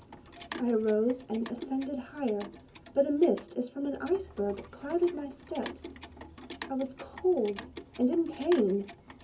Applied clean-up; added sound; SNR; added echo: none; Clock; 16 dB; reverberation time 0.3 s.